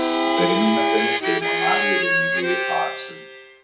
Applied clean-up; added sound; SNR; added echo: none; Harmonica; -4 dB; reverberation time 0.6 s.